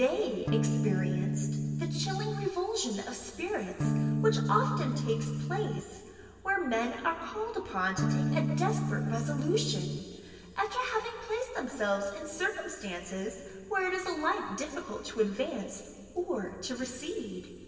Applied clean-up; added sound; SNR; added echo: none; Electric guitar / Strum; -3 dB; reverberation time 2.9 s.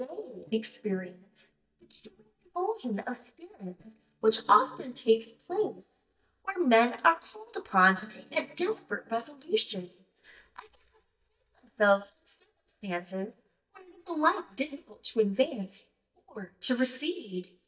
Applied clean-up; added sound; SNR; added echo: neural mask model DeepFilterNet 3.